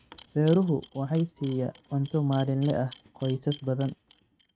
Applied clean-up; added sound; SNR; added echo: neural mask model RNNoise.